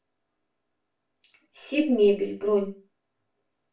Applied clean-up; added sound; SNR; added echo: none; none; none; reverberation time 0.3 s.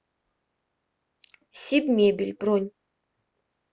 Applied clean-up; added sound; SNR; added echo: none; none; none; none.